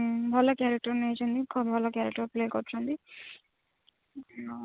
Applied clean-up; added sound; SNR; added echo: none; none; none; none.